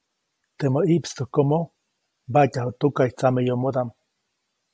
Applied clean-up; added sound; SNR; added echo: none; none; none; none.